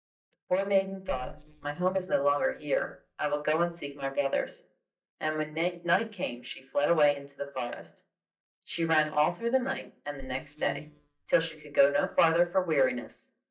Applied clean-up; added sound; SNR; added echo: neural mask model DeepFilterNet 3.